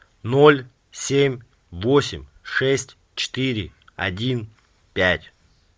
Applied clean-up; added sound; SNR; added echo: none; none; none; none.